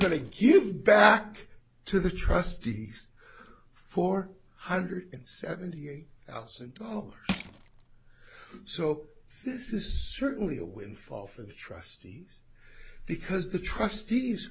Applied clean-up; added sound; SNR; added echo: none; Crushing; 6 dB; none.